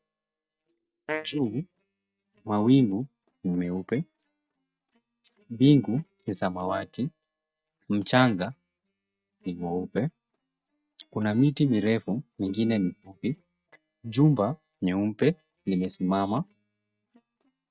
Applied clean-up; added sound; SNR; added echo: neural mask model DeepFilterNet 3.